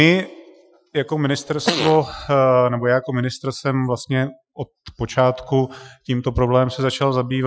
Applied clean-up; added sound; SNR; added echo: classical method Wiener filter.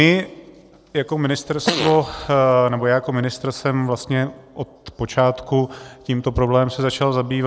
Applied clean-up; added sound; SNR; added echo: none; Fart; 6 dB; none.